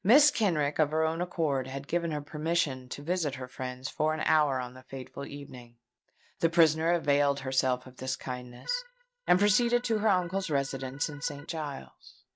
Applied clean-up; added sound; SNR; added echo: neural mask model RNNoise.